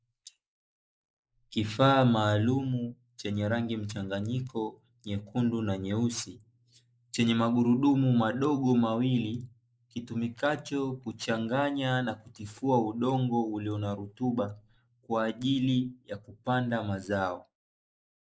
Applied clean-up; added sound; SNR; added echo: neural mask model Resemble Enhance denoiser.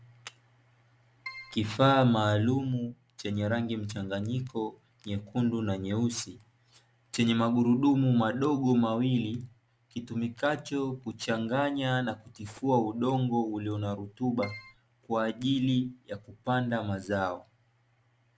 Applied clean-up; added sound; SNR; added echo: none; Keyboard (musical); 13 dB; none.